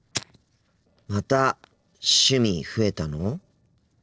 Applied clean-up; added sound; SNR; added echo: neural separator model SepFormer DNS4.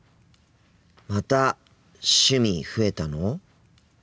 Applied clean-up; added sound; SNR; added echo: none; none; none; none.